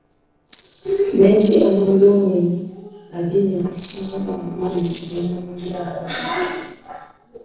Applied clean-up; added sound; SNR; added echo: neural separator model SepFormer DNS4.